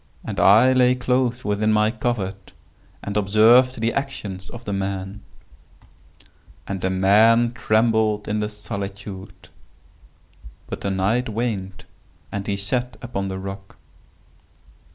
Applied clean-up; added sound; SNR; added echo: none; none; none; none.